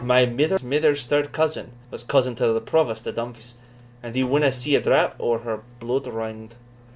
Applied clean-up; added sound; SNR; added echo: none; Bowed string instrument; 20 dB; none.